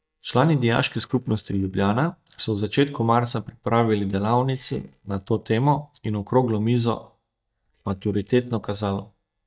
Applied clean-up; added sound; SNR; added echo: neural mask model DeepFilterNet 3.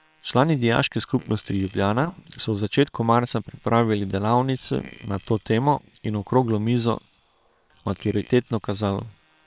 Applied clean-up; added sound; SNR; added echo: neural separator model SepFormer WHAM!.